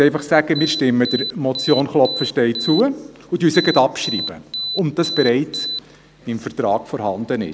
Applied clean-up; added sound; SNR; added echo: none; Alarm; 8 dB; none.